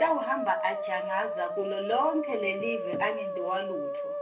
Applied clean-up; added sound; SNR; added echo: none; Musical instrument; 2 dB; reverberation time 0.3 s.